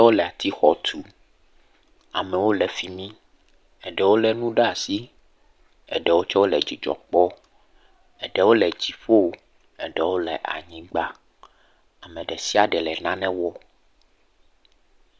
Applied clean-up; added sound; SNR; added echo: none; none; none; none.